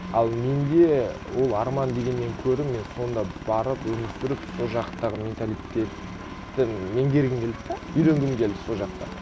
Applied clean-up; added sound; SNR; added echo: none; Aircraft; 13 dB; none.